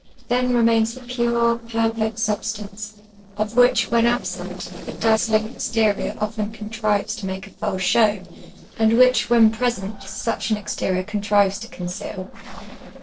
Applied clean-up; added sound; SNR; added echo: neural separator model SepFormer DNS4.